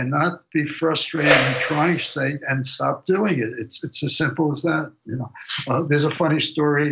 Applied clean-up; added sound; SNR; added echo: none; Whoosh, swoosh, swish; 1 dB; none.